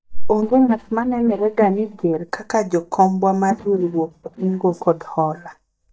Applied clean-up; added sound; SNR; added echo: neural mask model DeepFilterNet 3.